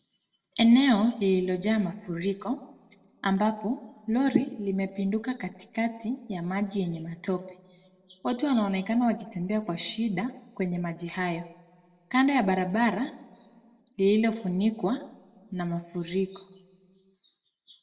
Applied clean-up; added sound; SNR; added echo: none; none; none; reverberation time 0.8 s.